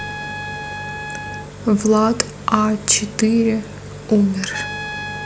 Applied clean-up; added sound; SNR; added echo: none; Trumpet; 13 dB; none.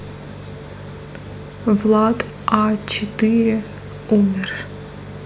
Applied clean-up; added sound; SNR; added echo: none; none; none; none.